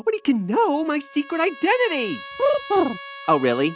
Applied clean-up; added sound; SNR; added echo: none; Trumpet; 17 dB; none.